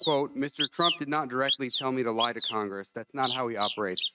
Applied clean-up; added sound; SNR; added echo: neural mask model RNNoise.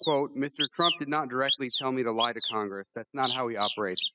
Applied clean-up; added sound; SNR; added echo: classical method spectral subtraction.